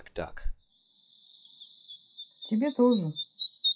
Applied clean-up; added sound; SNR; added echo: classical method WPE with log-MMSE.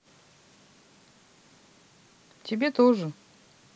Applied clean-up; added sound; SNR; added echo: none; none; none; none.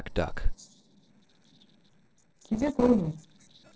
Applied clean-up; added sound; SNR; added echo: neural separator model SepFormer DNS4.